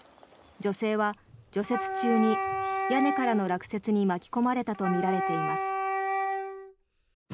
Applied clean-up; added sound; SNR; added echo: none; Wind instrument, woodwind instrument; 2 dB; none.